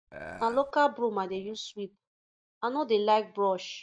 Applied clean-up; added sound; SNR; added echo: neural mask model DeepFilterNet 3.